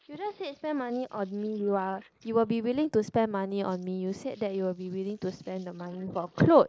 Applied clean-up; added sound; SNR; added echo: neural mask model Resemble Enhance denoiser.